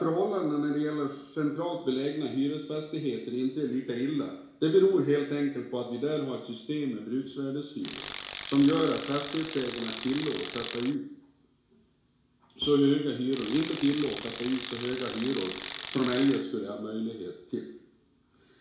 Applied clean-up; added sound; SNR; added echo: none; Tools; 7 dB; reverberation time 0.7 s.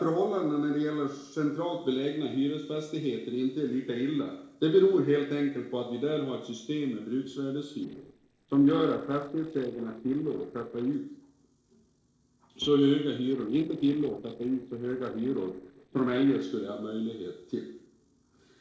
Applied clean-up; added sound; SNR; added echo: neural separator model SepFormer DNS4.